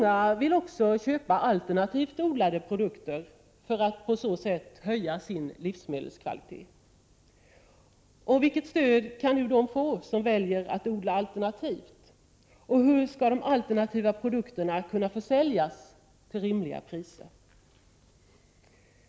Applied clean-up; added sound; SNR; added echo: none; none; none; none.